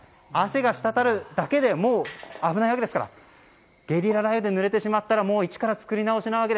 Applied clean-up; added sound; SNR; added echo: none; none; none; none.